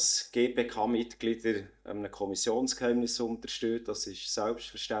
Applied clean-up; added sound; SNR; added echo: neural mask model DeepFilterNet 3.